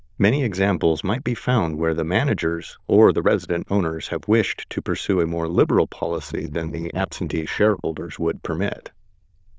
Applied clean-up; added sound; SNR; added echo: neural diffusion model UNIVERSE++.